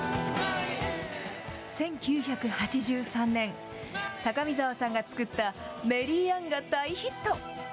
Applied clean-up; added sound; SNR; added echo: none; none; none; none.